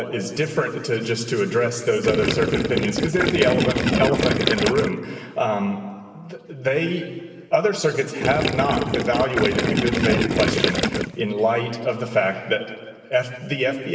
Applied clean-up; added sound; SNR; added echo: none; Gurgling; -1 dB; reverberation time 1.9 s.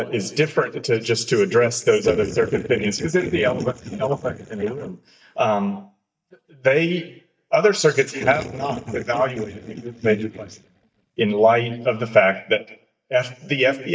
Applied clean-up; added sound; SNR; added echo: neural mask model DeepFilterNet 3.